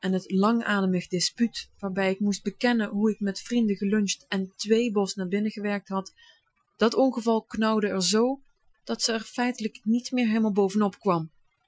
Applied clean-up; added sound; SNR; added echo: classical method Wiener filter.